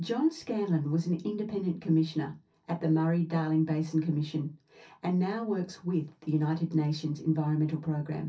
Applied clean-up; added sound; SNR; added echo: none; none; none; reverberation time 0.3 s.